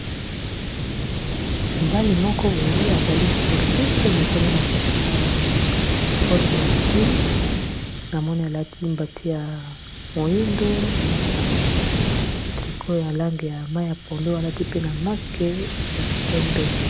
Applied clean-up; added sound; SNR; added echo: none; Hiss; -3 dB; none.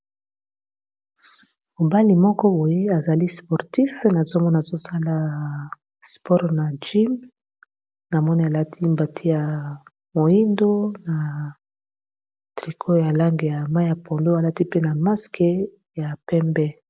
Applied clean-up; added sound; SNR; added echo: none; none; none; none.